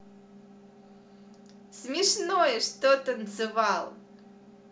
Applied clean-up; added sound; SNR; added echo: none; none; none; none.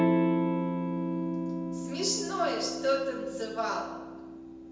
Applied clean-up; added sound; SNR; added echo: none; Electric guitar / Strum; -3 dB; reverberation time 1.0 s.